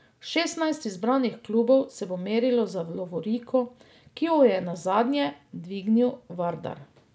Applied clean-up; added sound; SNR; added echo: none; none; none; none.